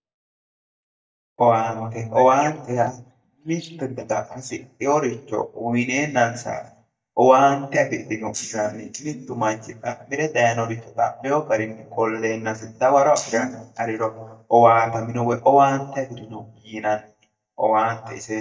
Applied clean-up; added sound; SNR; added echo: neural mask model DeepFilterNet 3.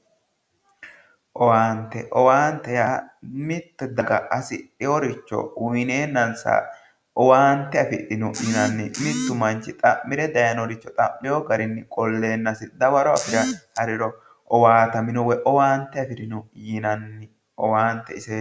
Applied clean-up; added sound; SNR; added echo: none; none; none; none.